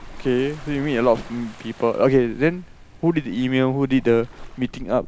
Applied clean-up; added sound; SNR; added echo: none; Waves, surf; 17 dB; none.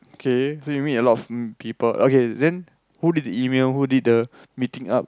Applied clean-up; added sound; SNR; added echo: none; none; none; none.